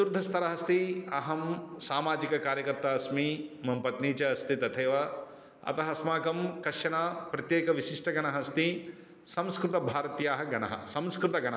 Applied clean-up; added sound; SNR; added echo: none; none; none; none.